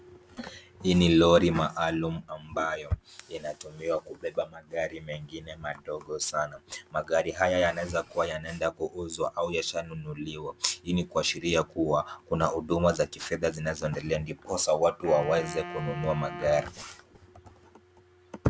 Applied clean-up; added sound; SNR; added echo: none; Wind instrument, woodwind instrument; 13 dB; none.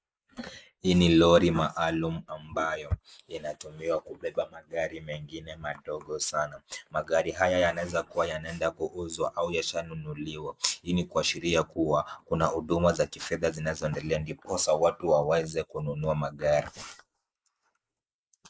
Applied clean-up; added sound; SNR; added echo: neural mask model Resemble Enhance denoiser.